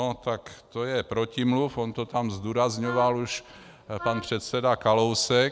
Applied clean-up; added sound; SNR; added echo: none; Wind instrument, woodwind instrument; 13 dB; none.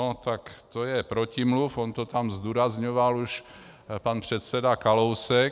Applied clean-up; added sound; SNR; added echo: none; none; none; none.